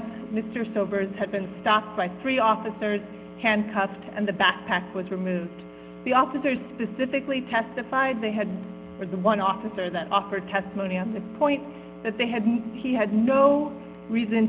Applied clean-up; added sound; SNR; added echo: none; none; none; none.